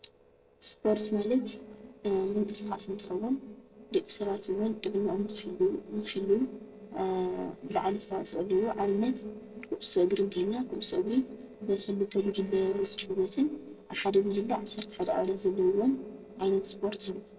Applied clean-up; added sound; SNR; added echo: neural separator model SepFormer DNS4.